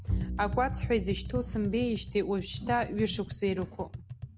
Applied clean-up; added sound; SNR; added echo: none; Tap + Bowed string instrument; 5 dB; none.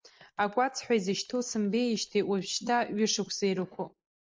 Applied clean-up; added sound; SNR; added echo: neural mask model Resemble Enhance denoiser.